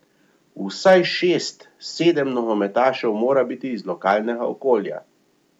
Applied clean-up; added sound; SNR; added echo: none; none; none; none.